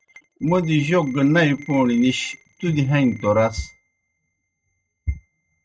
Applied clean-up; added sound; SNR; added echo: neural mask model RNNoise.